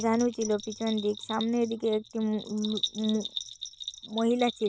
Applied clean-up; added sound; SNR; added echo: none; Bell; 11 dB; none.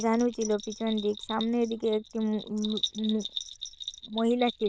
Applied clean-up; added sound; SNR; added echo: neural diffusion model UNIVERSE++.